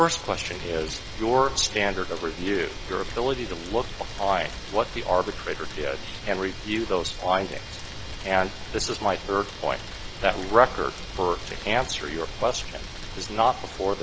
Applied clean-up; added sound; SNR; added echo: none; Rain; 13 dB; none.